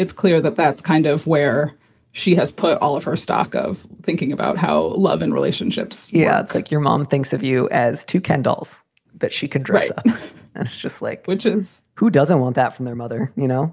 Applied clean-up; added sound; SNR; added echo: none; none; none; none.